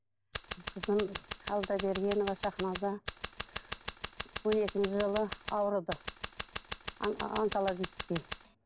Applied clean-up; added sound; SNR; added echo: none; Scissors; -3 dB; none.